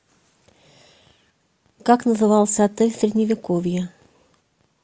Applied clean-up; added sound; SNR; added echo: none; none; none; none.